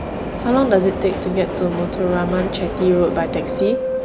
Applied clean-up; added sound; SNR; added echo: none; Subway, metro, underground; 4 dB; none.